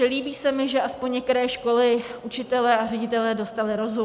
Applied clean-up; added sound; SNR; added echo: none; none; none; none.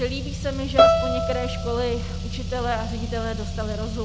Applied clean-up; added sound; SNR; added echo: none; Car + Bowed string instrument; -5 dB; none.